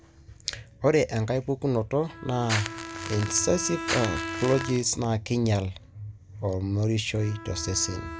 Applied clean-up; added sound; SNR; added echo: none; Crackle + Bowed string instrument; 10 dB; none.